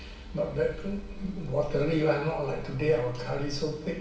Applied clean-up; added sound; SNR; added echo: none; Wind; 10 dB; reverberation time 0.8 s.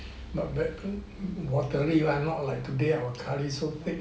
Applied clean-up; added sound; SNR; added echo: none; none; none; none.